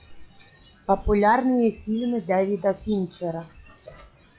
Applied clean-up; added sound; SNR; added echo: classical method log-MMSE.